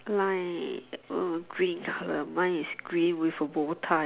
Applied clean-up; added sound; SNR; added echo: none; none; none; none.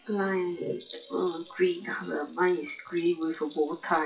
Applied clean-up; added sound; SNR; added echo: classical method WPE with log-MMSE.